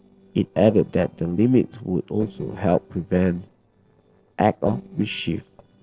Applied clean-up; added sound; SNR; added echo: neural separator model SepFormer DNS4.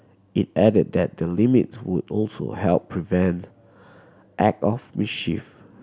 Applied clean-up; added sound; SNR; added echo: none; none; none; none.